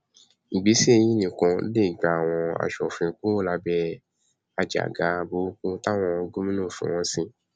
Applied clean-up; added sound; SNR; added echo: none; none; none; none.